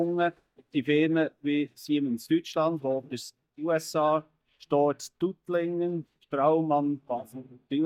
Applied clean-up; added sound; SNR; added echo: neural mask model DeepFilterNet 3.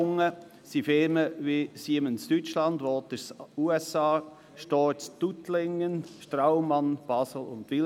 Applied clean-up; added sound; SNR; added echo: none; none; none; none.